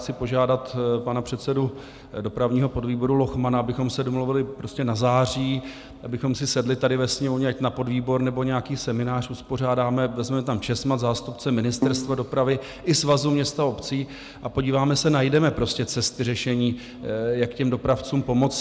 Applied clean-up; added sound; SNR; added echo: none; Keyboard (musical); 3 dB; none.